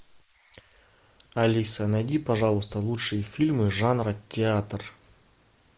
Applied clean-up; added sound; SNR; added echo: neural mask model Resemble Enhance denoiser.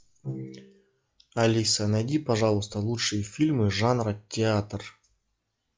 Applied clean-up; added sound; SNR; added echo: classical method log-MMSE.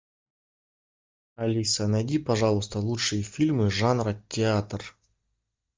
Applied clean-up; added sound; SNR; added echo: neural mask model DeepFilterNet 3.